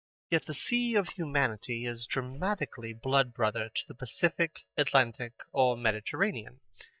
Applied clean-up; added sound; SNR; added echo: neural mask model DeepFilterNet 3.